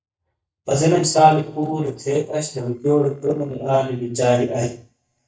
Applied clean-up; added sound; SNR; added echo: neural mask model DeepFilterNet 3.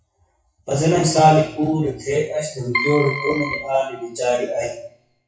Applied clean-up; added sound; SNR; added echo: classical method WPE with log-MMSE.